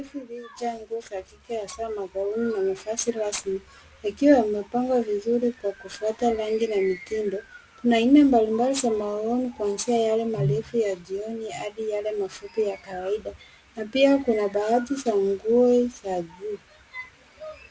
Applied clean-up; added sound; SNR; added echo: none; none; none; none.